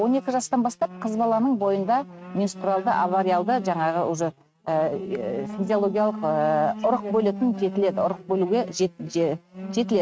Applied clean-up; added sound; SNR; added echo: neural mask model RNNoise.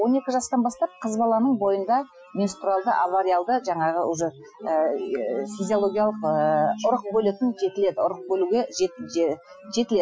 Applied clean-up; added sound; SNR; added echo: classical method Wiener filter.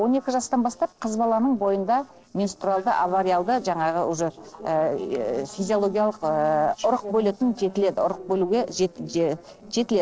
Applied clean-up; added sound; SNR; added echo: neural separator model SepFormer DNS4.